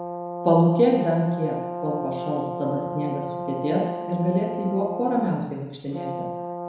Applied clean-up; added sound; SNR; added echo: none; Brass instrument; 7 dB; reverberation time 1.0 s.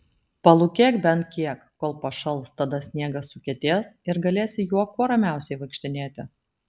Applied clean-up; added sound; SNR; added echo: none; none; none; none.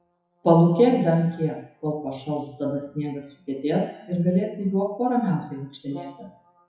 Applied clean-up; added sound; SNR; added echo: classical method WPE with log-MMSE.